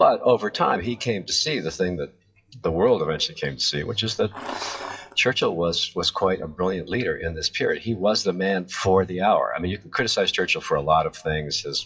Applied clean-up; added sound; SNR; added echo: classical method WPE with log-MMSE.